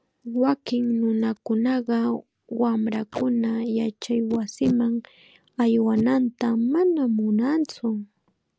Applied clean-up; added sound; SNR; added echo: none; Packing tape, duct tape; 19 dB; none.